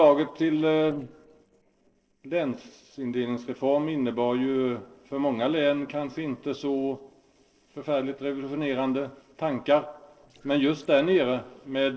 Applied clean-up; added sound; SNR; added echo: neural separator model SepFormer DNS4.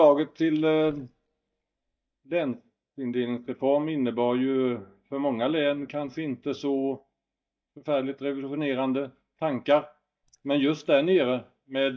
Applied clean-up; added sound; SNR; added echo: neural mask model DeepFilterNet 3.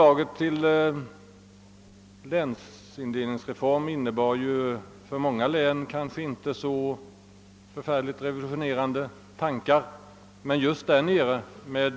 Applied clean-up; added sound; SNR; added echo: none; none; none; none.